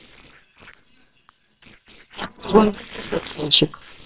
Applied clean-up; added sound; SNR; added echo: neural separator model SepFormer WHAMR!.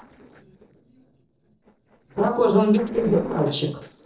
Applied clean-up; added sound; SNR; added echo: neural separator model SepFormer DNS4.